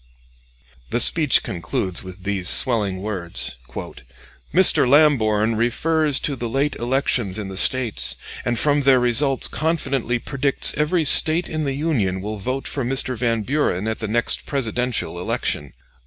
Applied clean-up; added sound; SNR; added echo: none; none; none; none.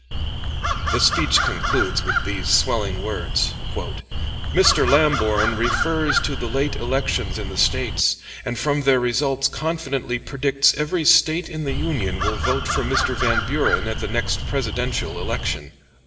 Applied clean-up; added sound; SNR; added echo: none; Crow; 1 dB; reverberation time 2.3 s.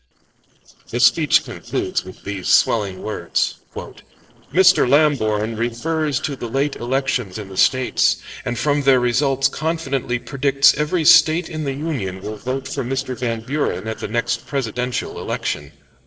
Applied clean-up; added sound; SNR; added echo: neural separator model SepFormer DNS4.